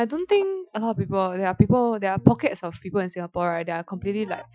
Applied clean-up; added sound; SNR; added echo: classical method Wiener filter.